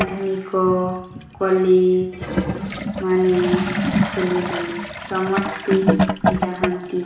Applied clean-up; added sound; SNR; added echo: none; Toilet flush / Gurgling; 2 dB; reverberation time 0.7 s.